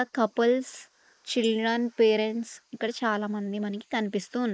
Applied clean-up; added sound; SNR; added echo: neural mask model Resemble Enhance denoiser.